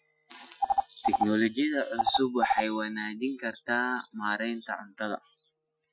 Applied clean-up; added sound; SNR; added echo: classical method Wiener filter.